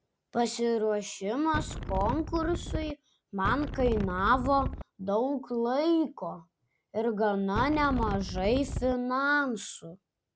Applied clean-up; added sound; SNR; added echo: none; Wind; 5 dB; none.